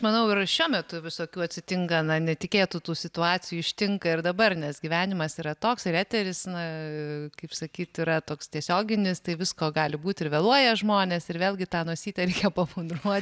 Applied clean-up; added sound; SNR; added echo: none; none; none; none.